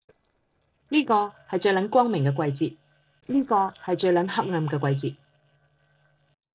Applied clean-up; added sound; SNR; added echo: neural separator model SepFormer DNS4.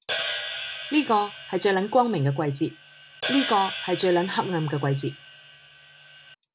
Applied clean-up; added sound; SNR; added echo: none; Hi-hat; 9 dB; none.